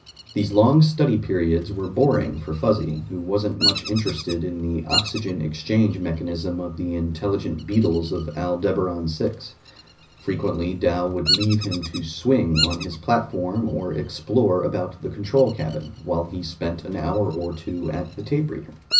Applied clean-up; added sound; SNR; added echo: none; Bird vocalization, bird call, bird song; 10 dB; reverberation time 0.4 s.